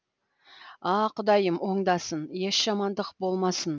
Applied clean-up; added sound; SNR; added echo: none; none; none; none.